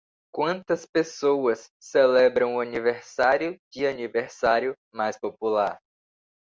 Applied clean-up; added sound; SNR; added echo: none; none; none; none.